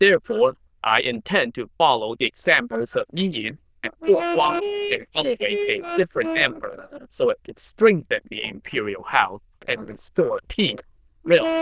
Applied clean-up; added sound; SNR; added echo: neural diffusion model UNIVERSE++.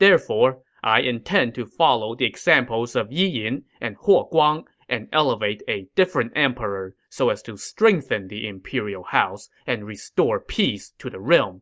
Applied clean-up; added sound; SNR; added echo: none; none; none; none.